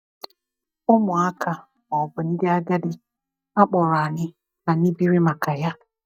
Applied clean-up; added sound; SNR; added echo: neural mask model DeepFilterNet 3.